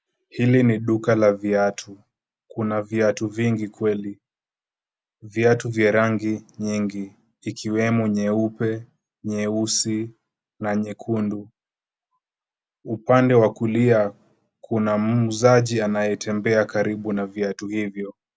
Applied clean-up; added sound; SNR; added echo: none; none; none; none.